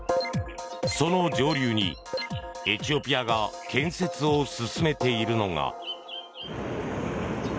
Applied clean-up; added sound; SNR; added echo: none; Bird vocalization, bird call, bird song; 18 dB; none.